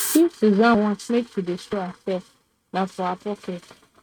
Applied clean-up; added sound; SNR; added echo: neural mask model RNNoise.